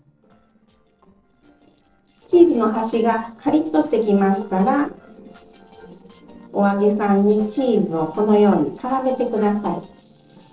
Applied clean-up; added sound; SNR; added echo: neural separator model SepFormer DNS4.